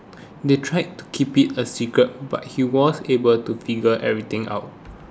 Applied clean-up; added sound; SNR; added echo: none; none; none; none.